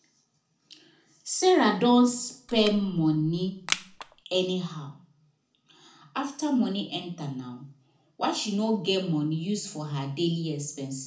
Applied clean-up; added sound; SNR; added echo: none; Crushing; 9 dB; reverberation time 0.3 s.